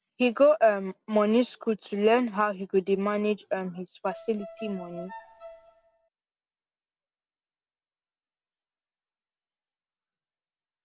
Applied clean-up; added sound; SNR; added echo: none; Bowed string instrument; 15 dB; none.